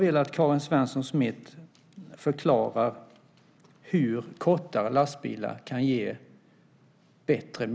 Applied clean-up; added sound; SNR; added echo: none; none; none; none.